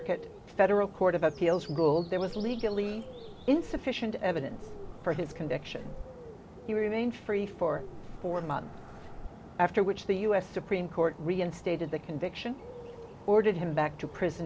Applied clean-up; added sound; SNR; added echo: none; Bird + Meow; 14 dB; none.